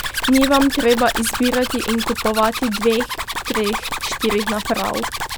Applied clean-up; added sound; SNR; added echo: none; Zipper (clothing); 5 dB; none.